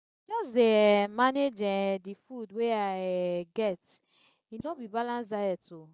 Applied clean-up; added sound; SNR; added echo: neural mask model DeepFilterNet 3.